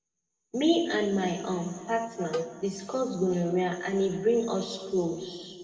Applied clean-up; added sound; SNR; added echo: none; Cowbell; 11 dB; reverberation time 2.1 s.